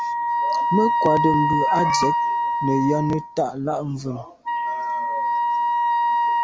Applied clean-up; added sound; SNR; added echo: none; Wind instrument, woodwind instrument; -3 dB; none.